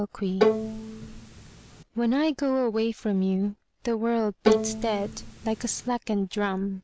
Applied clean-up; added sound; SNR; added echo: none; Bowed string instrument; 0 dB; none.